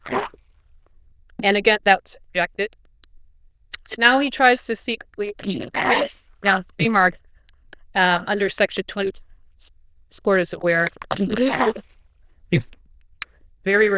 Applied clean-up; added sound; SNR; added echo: neural diffusion model UNIVERSE++.